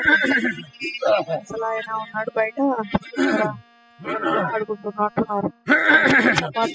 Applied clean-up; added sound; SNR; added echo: classical method spectral subtraction.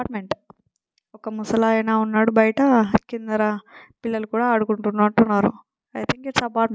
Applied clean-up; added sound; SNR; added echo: none; none; none; none.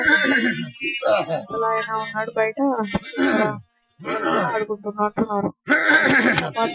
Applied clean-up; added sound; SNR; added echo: classical method Wiener filter.